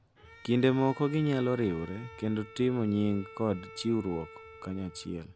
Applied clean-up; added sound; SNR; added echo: none; Bowed string instrument; 19 dB; none.